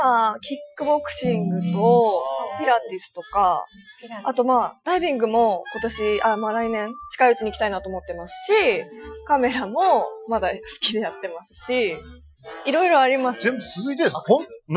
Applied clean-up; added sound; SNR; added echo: classical method Wiener filter.